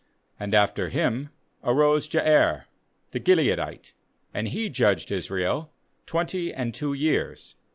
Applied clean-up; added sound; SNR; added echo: none; none; none; none.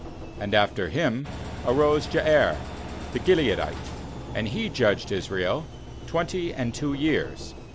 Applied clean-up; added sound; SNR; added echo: none; Engine; 10 dB; none.